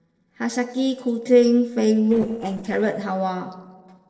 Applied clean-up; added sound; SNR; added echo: neural separator model SepFormer DNS4.